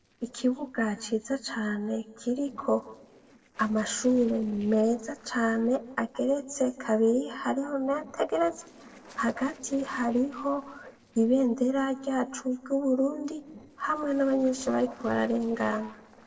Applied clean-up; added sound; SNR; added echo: neural separator model SepFormer DNS4.